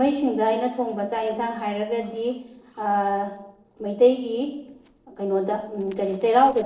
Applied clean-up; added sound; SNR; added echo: neural separator model SepFormer DNS4.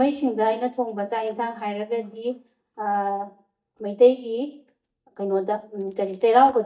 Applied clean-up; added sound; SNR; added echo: neural mask model DeepFilterNet 3.